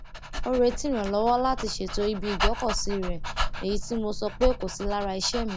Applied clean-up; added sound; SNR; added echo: none; Dog; 2 dB; none.